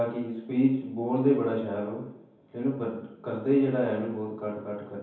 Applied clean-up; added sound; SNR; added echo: none; none; none; reverberation time 0.9 s.